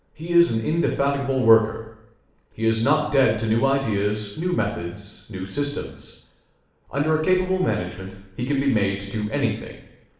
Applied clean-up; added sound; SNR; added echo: none; none; none; reverberation time 0.8 s.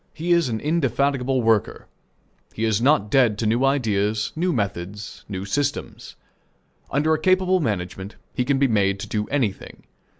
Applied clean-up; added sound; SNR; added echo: none; none; none; none.